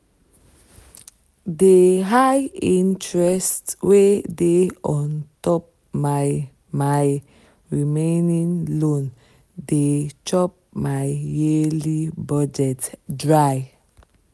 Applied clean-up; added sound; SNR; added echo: none; none; none; none.